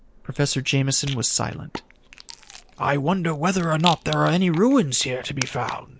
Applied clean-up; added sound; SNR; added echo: none; Rattle; 14 dB; none.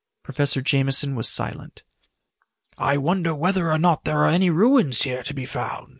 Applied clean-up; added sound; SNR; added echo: none; none; none; none.